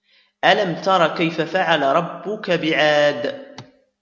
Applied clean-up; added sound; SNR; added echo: none; none; none; none.